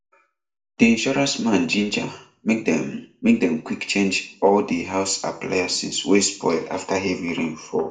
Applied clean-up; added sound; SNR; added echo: none; none; none; reverberation time 0.4 s.